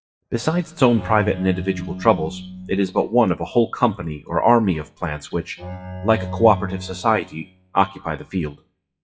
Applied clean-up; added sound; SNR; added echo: classical method WPE with log-MMSE.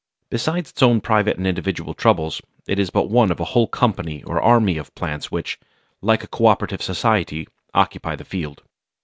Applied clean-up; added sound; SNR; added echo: none; none; none; none.